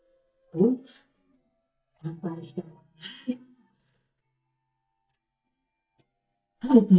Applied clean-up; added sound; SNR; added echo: neural mask model DeepFilterNet 3.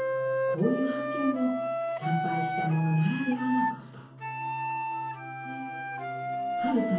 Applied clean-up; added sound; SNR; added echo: none; Wind instrument, woodwind instrument; 1 dB; reverberation time 1.0 s.